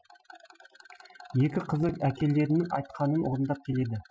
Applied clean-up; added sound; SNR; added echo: classical method Wiener filter.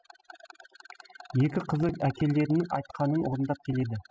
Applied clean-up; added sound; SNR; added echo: classical method spectral subtraction.